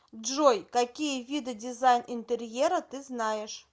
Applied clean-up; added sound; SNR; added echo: none; none; none; none.